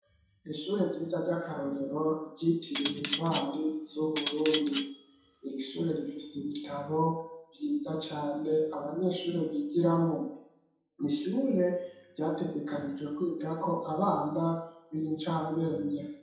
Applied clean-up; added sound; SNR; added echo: none; Cutlery, silverware; 7 dB; reverberation time 0.7 s.